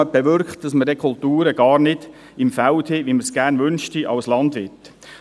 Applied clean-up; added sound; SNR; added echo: none; none; none; none.